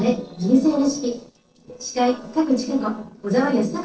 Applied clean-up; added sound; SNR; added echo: neural separator model SepFormer DNS4.